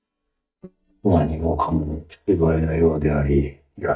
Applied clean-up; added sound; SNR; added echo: neural mask model DeepFilterNet 3.